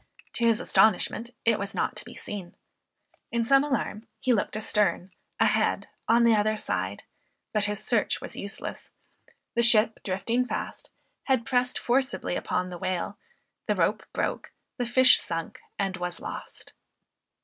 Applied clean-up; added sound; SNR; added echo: none; none; none; none.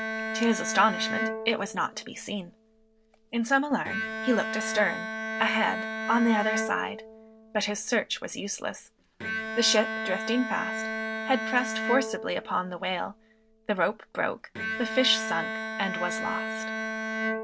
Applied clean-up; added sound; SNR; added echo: none; Bowed string instrument; 4 dB; none.